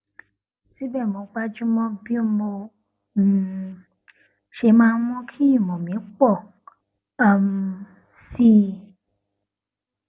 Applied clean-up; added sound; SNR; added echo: none; none; none; none.